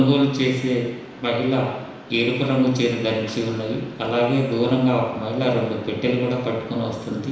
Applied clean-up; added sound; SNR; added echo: none; Mechanisms; 19 dB; reverberation time 1.0 s.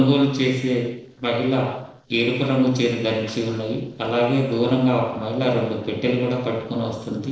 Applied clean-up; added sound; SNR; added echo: neural separator model SepFormer DNS4.